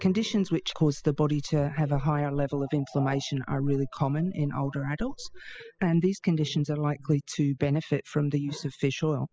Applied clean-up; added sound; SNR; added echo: classical method spectral subtraction.